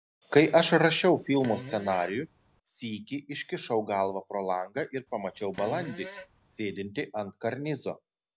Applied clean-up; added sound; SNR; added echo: none; Fart; 15 dB; none.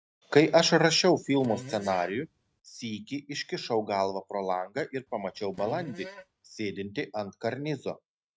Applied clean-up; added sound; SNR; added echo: neural mask model RNNoise.